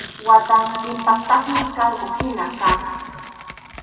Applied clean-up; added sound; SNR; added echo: none; Tearing; 14 dB; reverberation time 2.3 s.